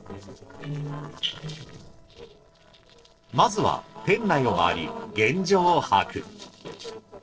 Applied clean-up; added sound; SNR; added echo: neural separator model SepFormer DNS4.